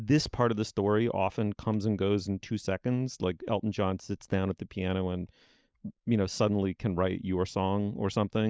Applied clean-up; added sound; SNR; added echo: none; none; none; none.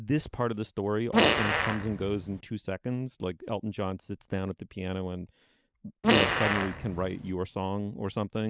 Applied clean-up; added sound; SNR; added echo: none; Fart; -5 dB; none.